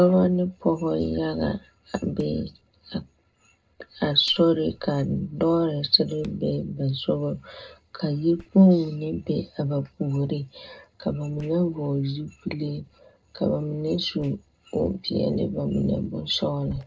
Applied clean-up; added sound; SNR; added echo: neural separator model SepFormer DNS4.